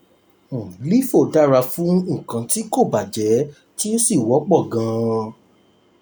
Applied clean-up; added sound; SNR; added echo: none; none; none; none.